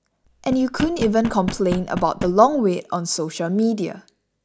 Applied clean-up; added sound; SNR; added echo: none; Knock; 10 dB; none.